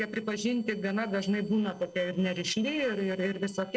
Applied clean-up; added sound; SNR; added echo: neural separator model SepFormer DNS4.